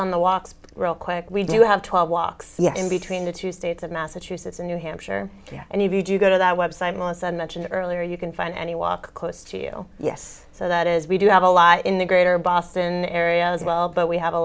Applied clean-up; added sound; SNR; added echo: none; none; none; none.